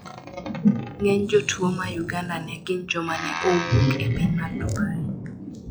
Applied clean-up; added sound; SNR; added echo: classical method log-MMSE.